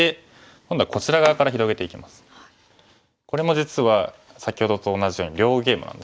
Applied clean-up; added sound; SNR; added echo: none; none; none; none.